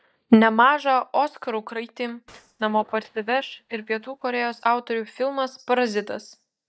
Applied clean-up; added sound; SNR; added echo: neural mask model DeepFilterNet 3.